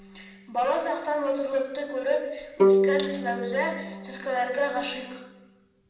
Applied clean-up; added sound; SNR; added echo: none; Bowed string instrument; 1 dB; reverberation time 1.0 s.